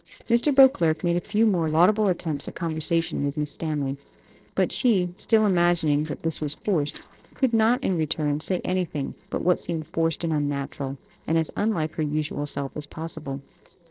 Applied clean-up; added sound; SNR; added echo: neural separator model SepFormer DNS4.